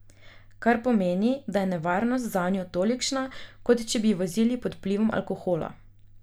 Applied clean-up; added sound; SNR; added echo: none; none; none; none.